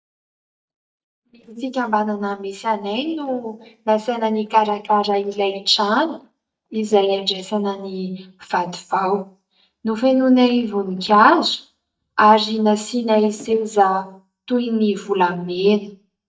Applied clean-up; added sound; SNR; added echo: neural mask model DeepFilterNet 3.